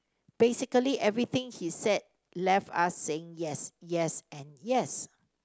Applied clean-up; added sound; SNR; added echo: none; none; none; none.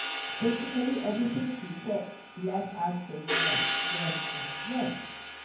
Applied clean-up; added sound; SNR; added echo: none; Hi-hat; 0 dB; reverberation time 0.9 s.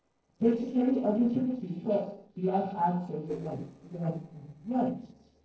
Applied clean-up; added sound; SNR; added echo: neural separator model SepFormer DNS4.